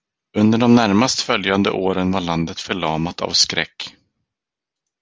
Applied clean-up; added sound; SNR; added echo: none; none; none; none.